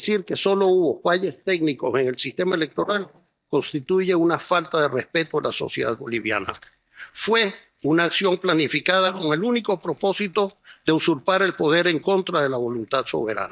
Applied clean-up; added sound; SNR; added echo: neural mask model DeepFilterNet 3.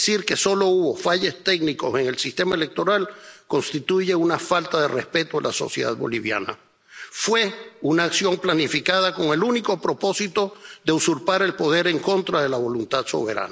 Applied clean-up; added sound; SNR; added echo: none; none; none; none.